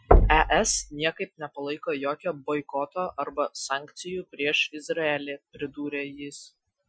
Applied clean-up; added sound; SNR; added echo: classical method Wiener filter.